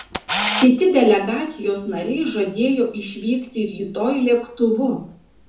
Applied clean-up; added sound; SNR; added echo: none; Camera; 10 dB; reverberation time 0.6 s.